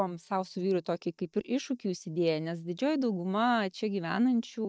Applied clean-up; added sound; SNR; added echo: neural mask model DeepFilterNet 3.